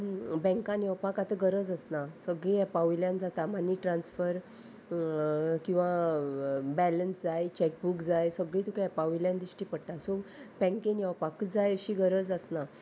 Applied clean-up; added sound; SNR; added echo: none; none; none; none.